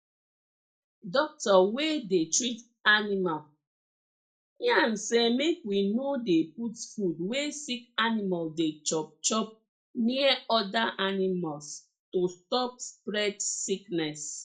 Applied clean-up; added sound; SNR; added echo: none; none; none; reverberation time 0.3 s.